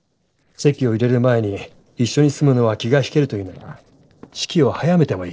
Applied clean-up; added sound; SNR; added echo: neural separator model SepFormer DNS4.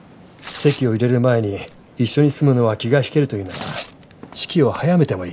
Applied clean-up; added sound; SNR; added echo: none; Tearing; 18 dB; none.